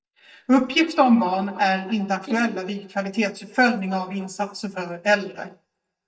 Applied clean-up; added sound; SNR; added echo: neural mask model DeepFilterNet 3.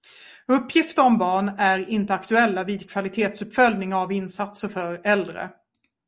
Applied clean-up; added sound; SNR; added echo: none; none; none; none.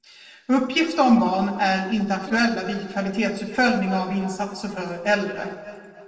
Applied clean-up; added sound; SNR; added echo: neural separator model SepFormer DNS4.